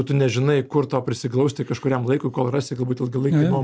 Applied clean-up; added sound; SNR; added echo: none; none; none; none.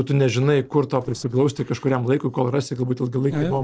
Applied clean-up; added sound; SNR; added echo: neural separator model SepFormer DNS4.